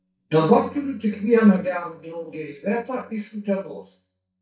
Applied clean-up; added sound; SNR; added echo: neural mask model DeepFilterNet 3.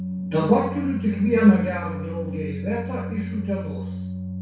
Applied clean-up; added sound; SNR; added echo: none; Organ; 6 dB; reverberation time 0.6 s.